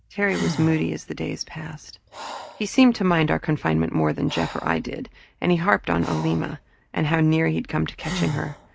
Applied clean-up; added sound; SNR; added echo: none; Breathing; 14 dB; none.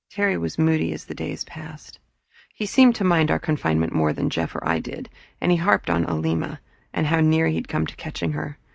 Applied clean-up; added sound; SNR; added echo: none; none; none; none.